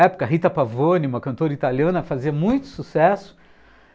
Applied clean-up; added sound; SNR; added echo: none; none; none; none.